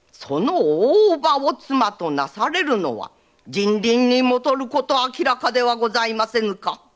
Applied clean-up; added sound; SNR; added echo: none; none; none; none.